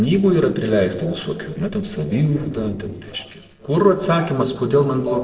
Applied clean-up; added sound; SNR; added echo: neural separator model SepFormer DNS4.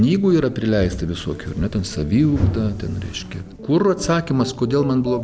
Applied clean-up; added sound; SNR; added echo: none; none; none; none.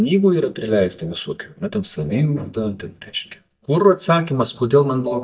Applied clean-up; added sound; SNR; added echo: neural mask model DeepFilterNet 3.